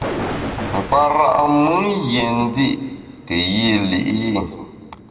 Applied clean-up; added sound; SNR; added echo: none; Thunder; 12 dB; reverberation time 1.5 s.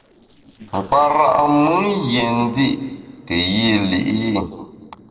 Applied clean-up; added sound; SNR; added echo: neural separator model SepFormer DNS4.